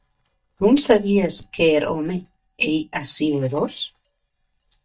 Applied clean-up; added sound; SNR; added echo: neural mask model DeepFilterNet 3.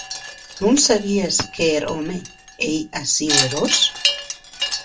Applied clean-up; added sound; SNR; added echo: none; Wind chime; 5 dB; reverberation time 0.2 s.